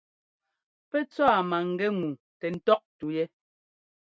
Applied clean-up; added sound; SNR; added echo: none; none; none; none.